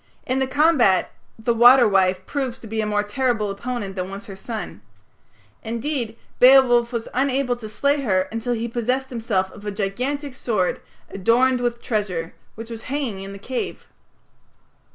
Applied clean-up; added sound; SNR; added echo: none; none; none; none.